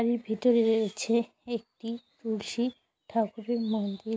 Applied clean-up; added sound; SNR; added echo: none; none; none; none.